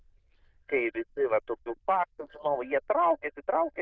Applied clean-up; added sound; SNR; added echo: neural diffusion model UNIVERSE++.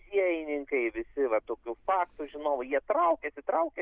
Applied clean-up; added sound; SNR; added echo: none; none; none; none.